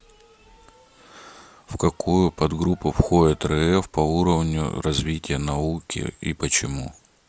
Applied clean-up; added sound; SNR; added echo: none; none; none; none.